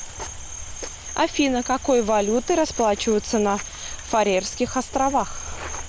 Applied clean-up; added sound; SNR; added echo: none; Cricket; 11 dB; none.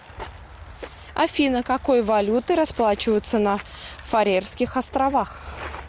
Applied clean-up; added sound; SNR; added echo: none; none; none; none.